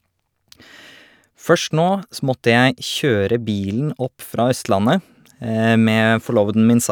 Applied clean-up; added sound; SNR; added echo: none; none; none; none.